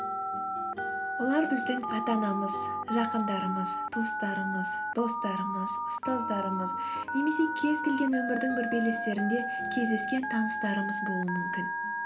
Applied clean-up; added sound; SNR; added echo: none; Telephone; 2 dB; none.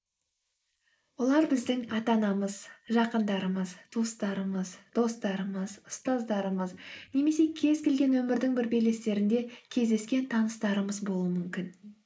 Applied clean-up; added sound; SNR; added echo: neural mask model Resemble Enhance denoiser.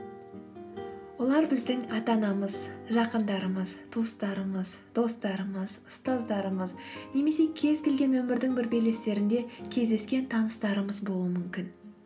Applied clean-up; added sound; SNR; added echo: none; none; none; none.